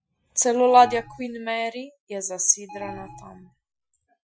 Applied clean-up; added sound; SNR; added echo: classical method Wiener filter.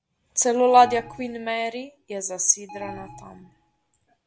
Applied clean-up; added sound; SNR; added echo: none; Alarm; 19 dB; none.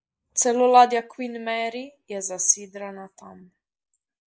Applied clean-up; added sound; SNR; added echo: neural mask model Resemble Enhance denoiser.